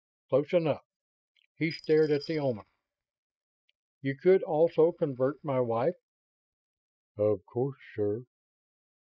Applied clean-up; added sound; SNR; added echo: neural mask model DeepFilterNet 3.